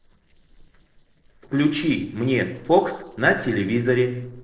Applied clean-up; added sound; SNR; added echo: neural separator model SepFormer DNS4.